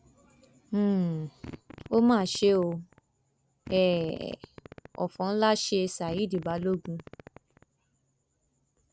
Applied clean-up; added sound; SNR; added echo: none; Fart; 18 dB; none.